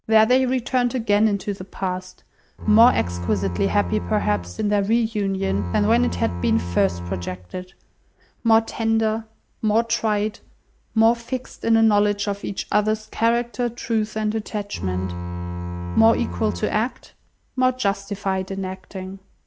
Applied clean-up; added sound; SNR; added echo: none; Bowed string instrument; 7 dB; none.